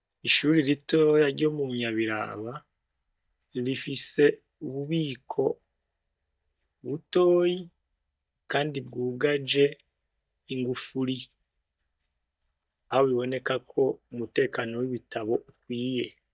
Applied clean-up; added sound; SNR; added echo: neural mask model DeepFilterNet 3.